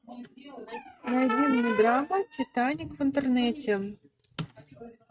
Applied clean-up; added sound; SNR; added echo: neural mask model RNNoise.